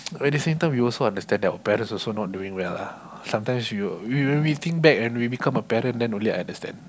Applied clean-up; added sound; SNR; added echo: none; none; none; none.